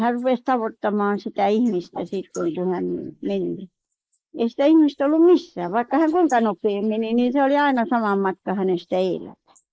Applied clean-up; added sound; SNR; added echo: neural mask model Resemble Enhance denoiser.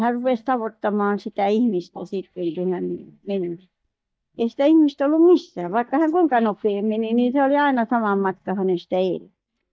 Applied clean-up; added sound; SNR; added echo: neural mask model DeepFilterNet 3.